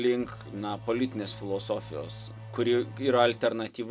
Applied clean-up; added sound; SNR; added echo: none; Engine / Domestic sounds, home sounds; 14 dB; none.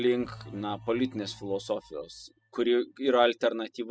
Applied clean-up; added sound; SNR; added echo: classical method spectral subtraction.